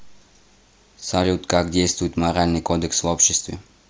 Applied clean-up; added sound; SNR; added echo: none; none; none; none.